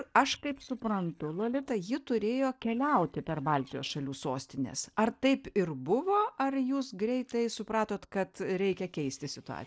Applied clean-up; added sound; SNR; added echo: neural separator model SepFormer DNS4.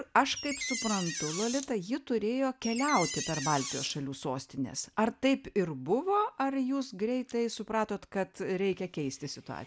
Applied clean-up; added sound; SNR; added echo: none; Door; 6 dB; none.